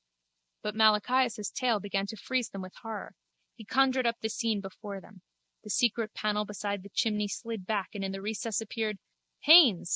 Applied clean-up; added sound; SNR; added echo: none; none; none; none.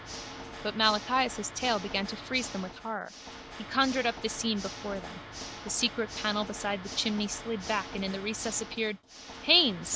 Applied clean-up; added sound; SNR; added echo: none; Water / Mechanisms; 11 dB; none.